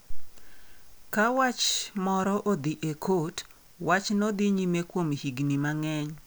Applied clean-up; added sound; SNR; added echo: none; none; none; none.